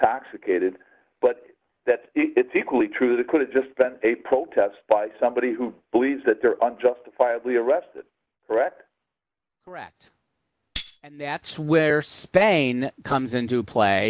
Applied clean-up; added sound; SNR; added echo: none; Tambourine; -3 dB; none.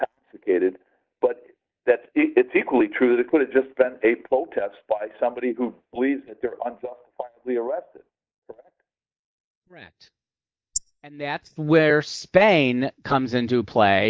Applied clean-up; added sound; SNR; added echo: neural mask model DeepFilterNet 3.